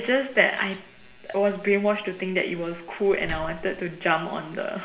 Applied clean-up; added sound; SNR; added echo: none; Slam; 18 dB; reverberation time 0.6 s.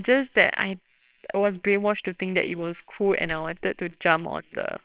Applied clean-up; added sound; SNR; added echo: neural separator model SepFormer WHAMR!.